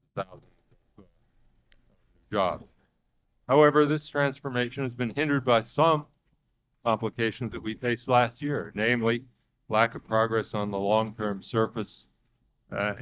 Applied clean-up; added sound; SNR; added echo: neural mask model DeepFilterNet 3.